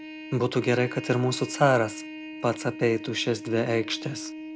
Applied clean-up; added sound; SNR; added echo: none; Trumpet; 12 dB; none.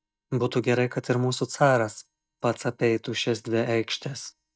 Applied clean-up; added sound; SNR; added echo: neural mask model DeepFilterNet 3.